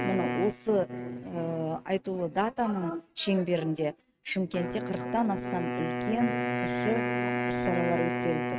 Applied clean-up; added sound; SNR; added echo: neural mask model RNNoise.